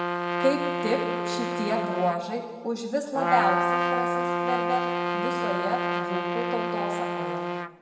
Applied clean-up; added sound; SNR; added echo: none; Trumpet; -2 dB; reverberation time 1.5 s.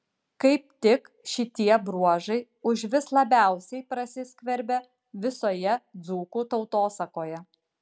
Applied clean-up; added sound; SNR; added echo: none; none; none; none.